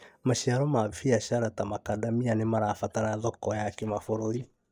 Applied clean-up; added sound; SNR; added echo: neural mask model DeepFilterNet 3.